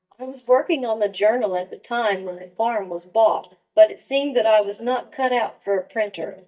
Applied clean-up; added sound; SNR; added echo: neural mask model DeepFilterNet 3.